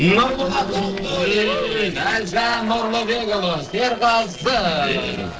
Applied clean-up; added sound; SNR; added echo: neural separator model SepFormer DNS4.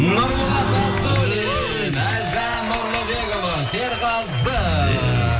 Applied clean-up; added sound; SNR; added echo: none; Guitar; 13 dB; none.